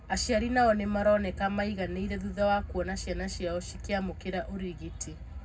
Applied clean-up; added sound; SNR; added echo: none; none; none; reverberation time 0.3 s.